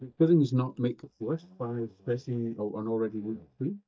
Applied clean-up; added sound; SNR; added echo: neural mask model DeepFilterNet 3.